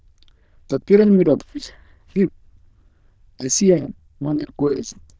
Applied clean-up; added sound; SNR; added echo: neural diffusion model UNIVERSE++.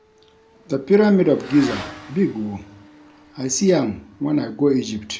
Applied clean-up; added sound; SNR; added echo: none; Motorcycle / Accelerating, revving, vroom; 20 dB; none.